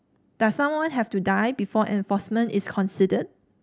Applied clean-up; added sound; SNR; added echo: none; none; none; none.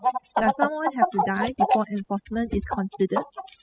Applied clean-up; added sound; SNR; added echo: classical method spectral subtraction.